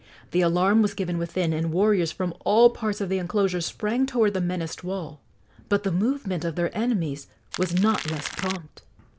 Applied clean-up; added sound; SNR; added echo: none; Crackle; 10 dB; none.